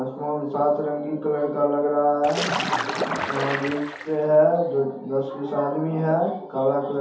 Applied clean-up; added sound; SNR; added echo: none; Splash, splatter; 5 dB; reverberation time 0.6 s.